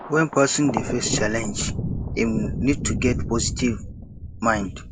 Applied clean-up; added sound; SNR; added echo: none; Thunder; 4 dB; none.